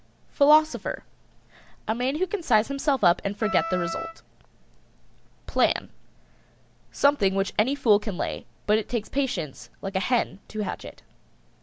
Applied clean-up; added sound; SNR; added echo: none; Wind instrument, woodwind instrument; 7 dB; none.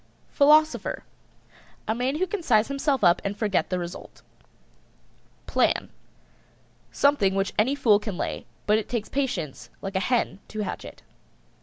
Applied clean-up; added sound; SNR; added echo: none; none; none; none.